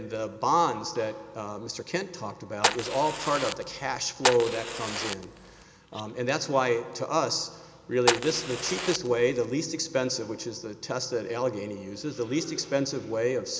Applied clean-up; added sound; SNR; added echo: none; Fire; 3 dB; none.